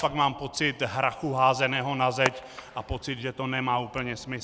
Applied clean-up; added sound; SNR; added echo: none; Fireworks; 15 dB; none.